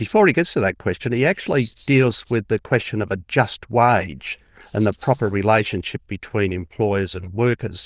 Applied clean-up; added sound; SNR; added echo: neural diffusion model UNIVERSE++.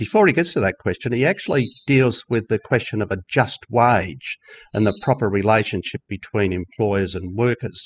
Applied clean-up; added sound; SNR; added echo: classical method spectral subtraction.